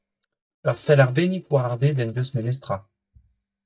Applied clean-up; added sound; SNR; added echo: neural mask model DeepFilterNet 3.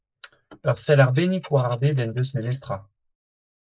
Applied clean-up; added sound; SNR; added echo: neural mask model Resemble Enhance denoiser.